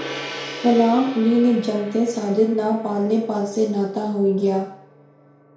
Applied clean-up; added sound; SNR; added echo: none; Gong; 16 dB; reverberation time 0.6 s.